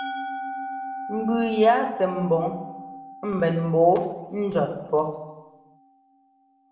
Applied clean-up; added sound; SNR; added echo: none; Musical instrument; 12 dB; reverberation time 1.0 s.